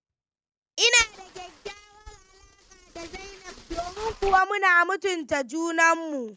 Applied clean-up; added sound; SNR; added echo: neural mask model RNNoise.